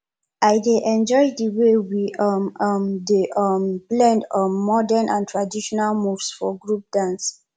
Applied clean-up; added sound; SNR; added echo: none; none; none; none.